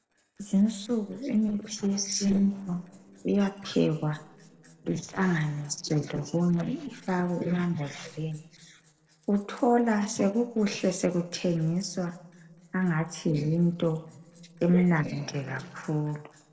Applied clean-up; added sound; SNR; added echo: neural separator model SepFormer DNS4.